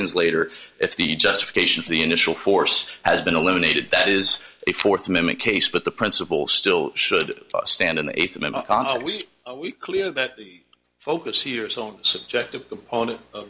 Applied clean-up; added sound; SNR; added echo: none; none; none; none.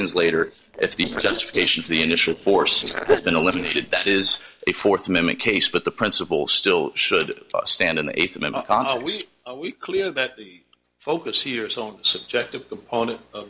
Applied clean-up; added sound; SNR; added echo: neural separator model SepFormer DNS4.